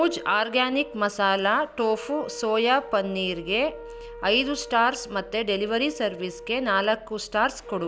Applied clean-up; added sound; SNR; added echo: none; Wind instrument, woodwind instrument; 16 dB; none.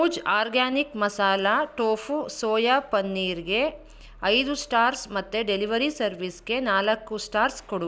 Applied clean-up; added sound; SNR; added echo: none; none; none; none.